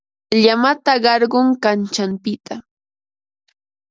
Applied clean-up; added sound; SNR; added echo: none; none; none; none.